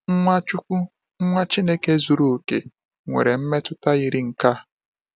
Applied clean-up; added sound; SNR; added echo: none; none; none; none.